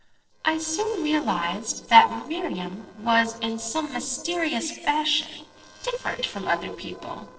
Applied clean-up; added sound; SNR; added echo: neural separator model SepFormer DNS4.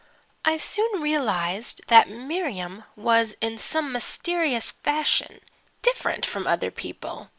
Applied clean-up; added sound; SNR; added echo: none; none; none; none.